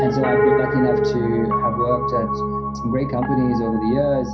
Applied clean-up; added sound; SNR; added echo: none; Piano; 0 dB; reverberation time 0.3 s.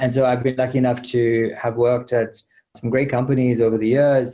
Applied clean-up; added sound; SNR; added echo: none; none; none; none.